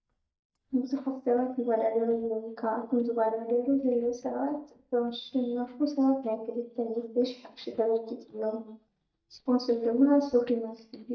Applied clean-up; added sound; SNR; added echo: neural mask model DeepFilterNet 3.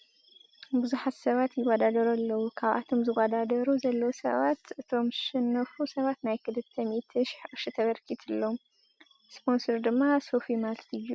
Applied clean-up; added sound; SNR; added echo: none; none; none; none.